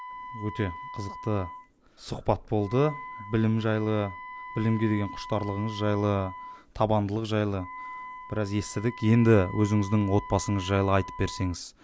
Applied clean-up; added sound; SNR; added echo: none; Wind instrument, woodwind instrument; 14 dB; none.